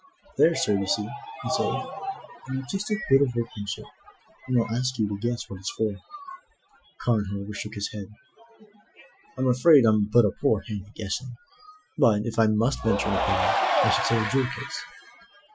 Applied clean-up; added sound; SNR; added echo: classical method Wiener filter.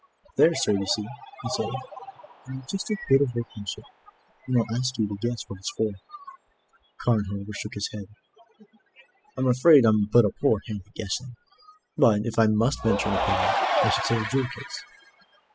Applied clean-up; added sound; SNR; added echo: classical method spectral subtraction.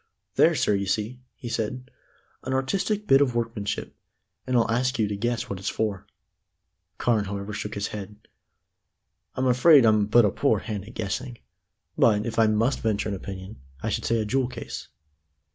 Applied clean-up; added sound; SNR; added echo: none; none; none; none.